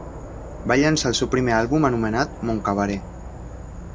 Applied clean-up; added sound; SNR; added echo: none; Insect / Frog; 12 dB; none.